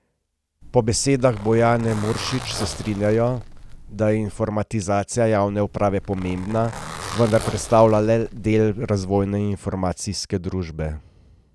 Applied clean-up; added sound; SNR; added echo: none; Zipper (clothing); 13 dB; none.